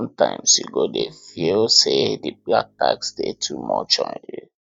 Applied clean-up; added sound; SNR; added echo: neural mask model DeepFilterNet 3.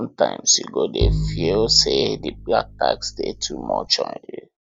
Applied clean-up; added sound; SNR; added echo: none; Bowed string instrument; 5 dB; none.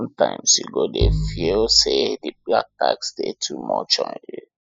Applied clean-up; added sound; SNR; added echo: classical method spectral subtraction.